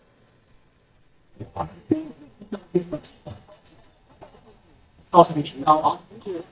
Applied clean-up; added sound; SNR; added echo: neural mask model DeepFilterNet 3.